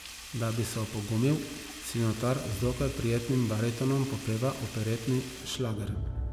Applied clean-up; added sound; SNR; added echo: none; Sink (filling or washing) + Crowd; 10 dB; none.